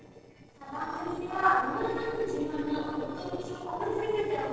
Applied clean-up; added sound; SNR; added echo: neural separator model SepFormer DNS4.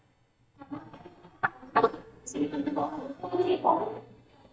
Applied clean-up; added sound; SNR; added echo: neural mask model DeepFilterNet 3.